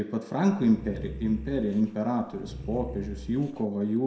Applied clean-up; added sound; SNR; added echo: none; Growling; 12 dB; reverberation time 0.6 s.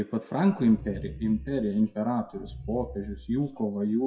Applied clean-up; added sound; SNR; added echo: classical method WPE with log-MMSE.